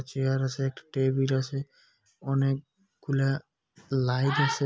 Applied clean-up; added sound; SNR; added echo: none; none; none; none.